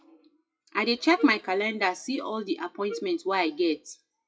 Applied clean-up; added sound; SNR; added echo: classical method WPE with log-MMSE.